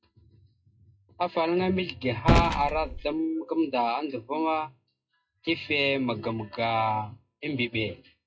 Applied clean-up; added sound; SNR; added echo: classical method WPE with log-MMSE.